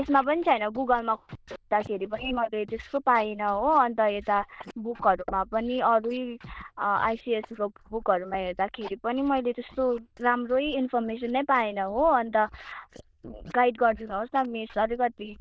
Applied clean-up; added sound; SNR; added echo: neural diffusion model UNIVERSE++.